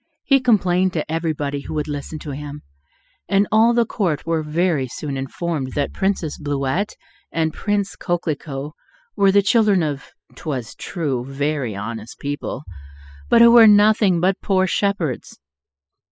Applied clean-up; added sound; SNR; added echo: classical method spectral subtraction.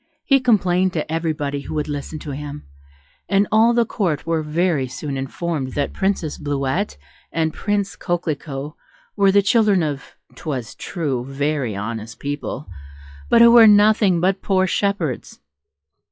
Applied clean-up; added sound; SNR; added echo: classical method log-MMSE.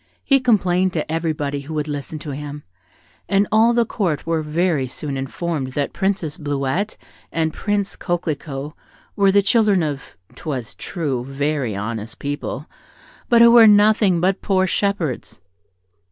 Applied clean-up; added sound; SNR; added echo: none; none; none; none.